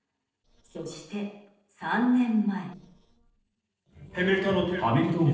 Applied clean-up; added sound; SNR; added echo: neural separator model SepFormer DNS4.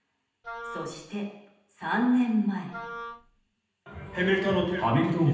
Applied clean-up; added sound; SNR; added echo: none; Wind instrument, woodwind instrument; 12 dB; reverberation time 0.9 s.